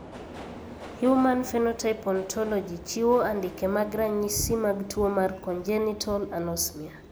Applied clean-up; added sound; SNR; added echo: none; Subway, metro, underground; 16 dB; none.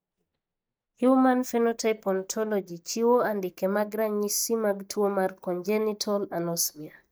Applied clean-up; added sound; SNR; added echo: neural mask model DeepFilterNet 3.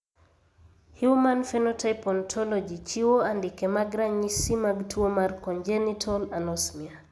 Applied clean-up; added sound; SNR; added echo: none; none; none; none.